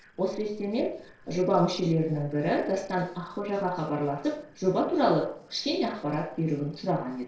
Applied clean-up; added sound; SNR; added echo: neural separator model SepFormer DNS4.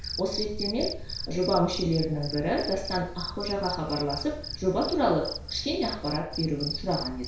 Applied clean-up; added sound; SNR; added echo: none; Cricket; 7 dB; reverberation time 0.6 s.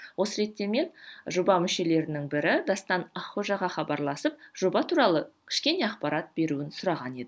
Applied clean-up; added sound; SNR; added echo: none; none; none; none.